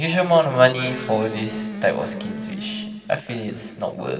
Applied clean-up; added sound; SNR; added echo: none; Electric guitar; 10 dB; reverberation time 1.9 s.